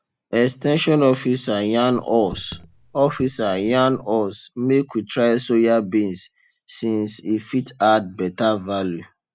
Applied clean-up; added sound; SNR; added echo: none; Raindrop / Drip; 20 dB; none.